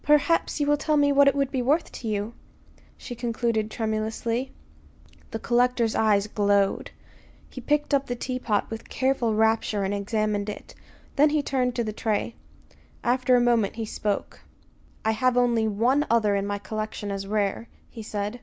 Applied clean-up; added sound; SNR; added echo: none; none; none; none.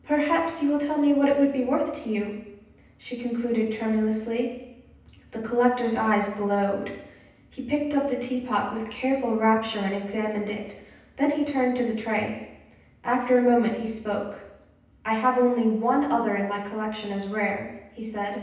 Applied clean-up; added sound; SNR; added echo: none; none; none; reverberation time 0.9 s.